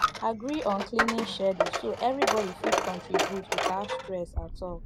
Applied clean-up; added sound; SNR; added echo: none; Coin (dropping); -1 dB; none.